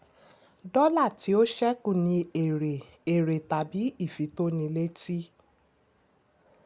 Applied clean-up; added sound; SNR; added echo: none; none; none; none.